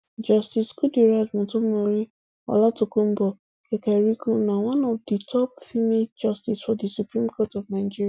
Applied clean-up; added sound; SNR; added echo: none; none; none; none.